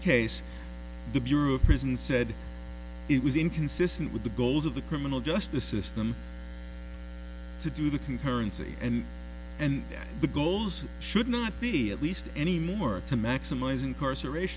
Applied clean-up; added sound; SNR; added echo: none; none; none; none.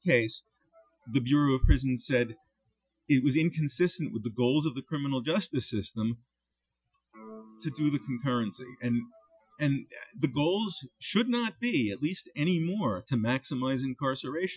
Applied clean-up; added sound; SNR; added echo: classical method Wiener filter.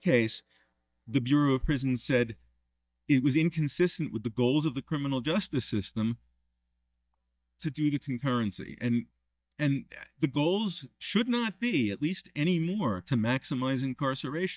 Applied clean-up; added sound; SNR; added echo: neural mask model DeepFilterNet 3.